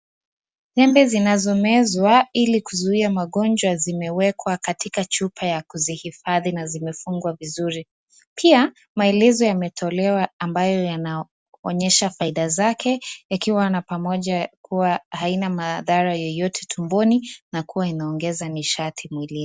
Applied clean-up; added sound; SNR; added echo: none; none; none; none.